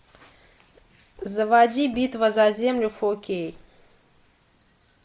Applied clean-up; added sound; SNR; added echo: none; none; none; none.